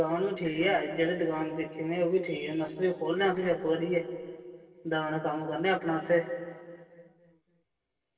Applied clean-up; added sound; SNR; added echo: neural separator model SepFormer DNS4.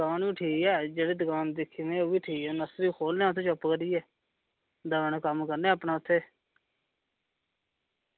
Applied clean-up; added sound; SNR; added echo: none; none; none; none.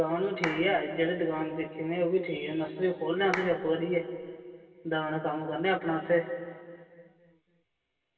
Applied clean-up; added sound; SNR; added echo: none; Clapping; 10 dB; reverberation time 2.9 s.